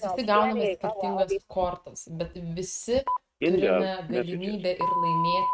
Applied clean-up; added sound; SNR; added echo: neural mask model RNNoise.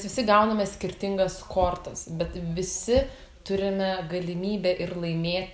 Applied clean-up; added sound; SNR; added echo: none; none; none; none.